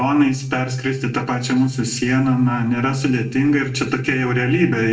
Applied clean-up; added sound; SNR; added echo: neural separator model SepFormer DNS4.